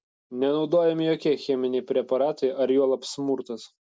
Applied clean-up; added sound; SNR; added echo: none; none; none; none.